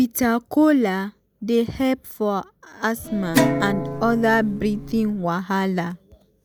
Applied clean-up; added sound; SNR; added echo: none; Guitar; 3 dB; none.